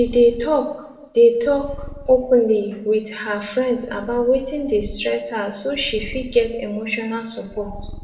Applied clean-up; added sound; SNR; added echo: none; Purr; 17 dB; reverberation time 0.7 s.